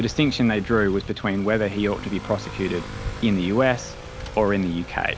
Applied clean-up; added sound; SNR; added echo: none; Motorcycle / Accelerating, revving, vroom; 12 dB; none.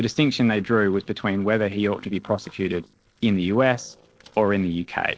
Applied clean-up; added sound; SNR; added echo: neural separator model SepFormer DNS4.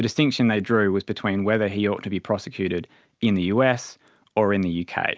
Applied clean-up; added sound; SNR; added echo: none; none; none; none.